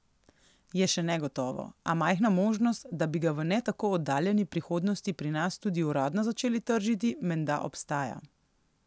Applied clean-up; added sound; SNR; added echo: none; none; none; none.